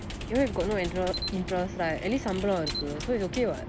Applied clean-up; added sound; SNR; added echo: none; Computer keyboard + Camera; 11 dB; none.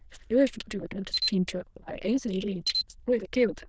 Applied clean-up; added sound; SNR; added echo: neural diffusion model UNIVERSE++.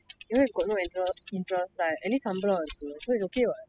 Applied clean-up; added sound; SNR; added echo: classical method spectral subtraction.